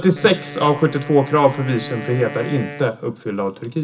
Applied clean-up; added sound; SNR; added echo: none; Wind instrument, woodwind instrument; 15 dB; reverberation time 0.2 s.